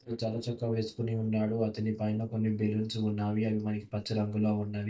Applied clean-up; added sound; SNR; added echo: neural mask model DeepFilterNet 3.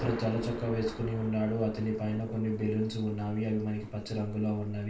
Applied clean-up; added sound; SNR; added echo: none; Thunder; 13 dB; reverberation time 0.3 s.